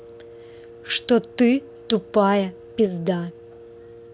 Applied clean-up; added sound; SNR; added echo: none; Wind instrument, woodwind instrument; 19 dB; none.